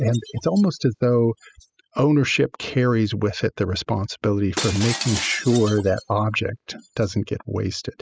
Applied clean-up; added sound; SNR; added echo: classical method spectral subtraction.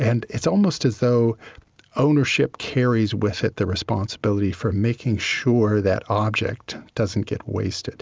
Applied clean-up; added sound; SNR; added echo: none; none; none; none.